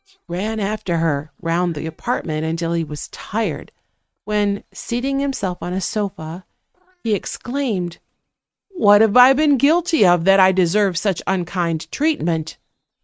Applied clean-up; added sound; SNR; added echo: neural mask model RNNoise.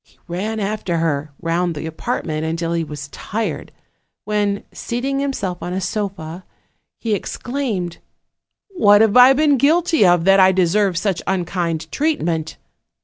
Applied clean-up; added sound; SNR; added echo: none; none; none; none.